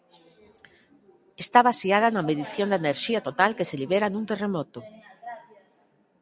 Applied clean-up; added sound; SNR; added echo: none; none; none; none.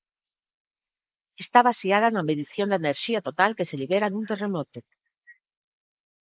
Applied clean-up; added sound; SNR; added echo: neural mask model Resemble Enhance denoiser.